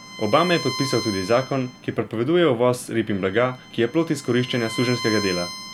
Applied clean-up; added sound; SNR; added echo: none; Bowed string instrument; 12 dB; none.